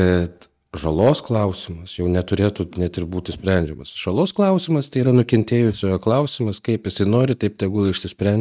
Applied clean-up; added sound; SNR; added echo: neural mask model DeepFilterNet 3.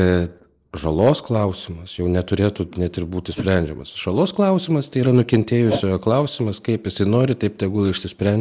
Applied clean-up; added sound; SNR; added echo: neural mask model Resemble Enhance denoiser.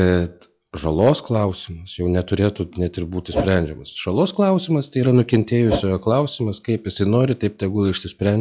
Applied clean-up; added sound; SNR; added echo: classical method log-MMSE.